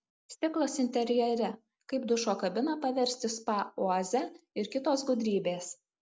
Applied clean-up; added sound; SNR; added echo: none; none; none; none.